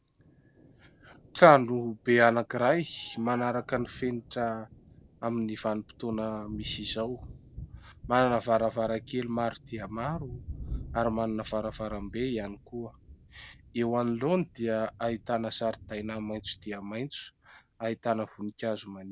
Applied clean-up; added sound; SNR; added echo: none; Thunder; 18 dB; none.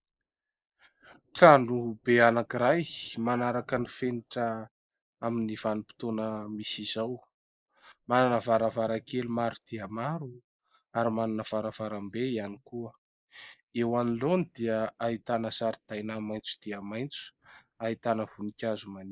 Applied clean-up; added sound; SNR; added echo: neural mask model Resemble Enhance denoiser.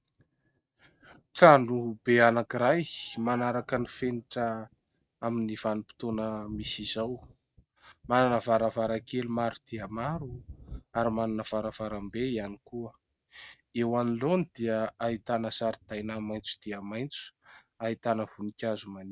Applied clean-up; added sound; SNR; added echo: neural mask model RNNoise.